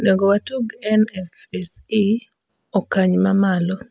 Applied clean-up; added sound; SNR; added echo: none; none; none; none.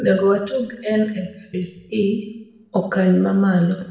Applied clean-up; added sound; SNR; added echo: none; none; none; reverberation time 0.7 s.